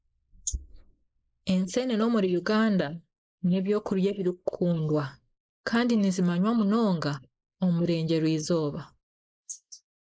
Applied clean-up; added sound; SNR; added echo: neural mask model Resemble Enhance denoiser.